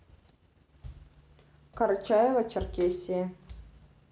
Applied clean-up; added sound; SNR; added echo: none; none; none; none.